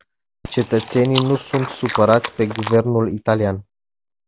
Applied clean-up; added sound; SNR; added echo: none; Chewing, mastication; 10 dB; none.